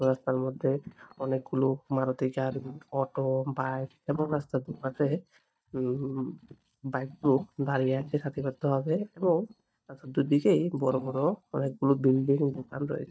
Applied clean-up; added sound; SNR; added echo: neural mask model DeepFilterNet 3.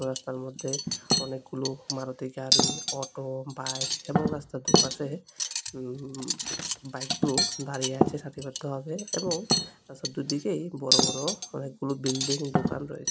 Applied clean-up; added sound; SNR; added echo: none; Cutlery, silverware; -4 dB; none.